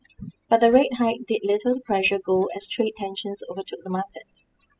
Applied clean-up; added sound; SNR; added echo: classical method spectral subtraction.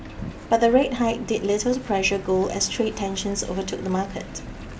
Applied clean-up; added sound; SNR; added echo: none; Wind; 18 dB; none.